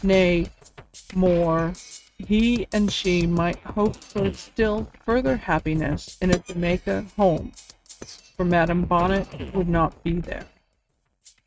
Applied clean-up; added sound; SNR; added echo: neural mask model RNNoise.